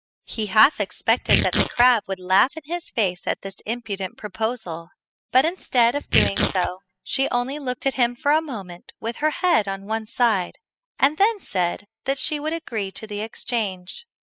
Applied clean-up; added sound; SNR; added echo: classical method spectral subtraction.